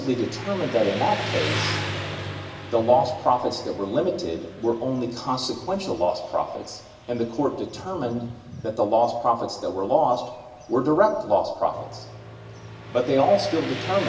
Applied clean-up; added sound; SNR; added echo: none; Motorcycle; 11 dB; reverberation time 0.9 s.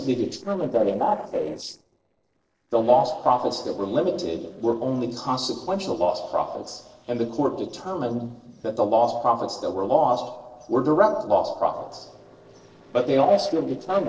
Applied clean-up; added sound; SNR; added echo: neural separator model SepFormer DNS4.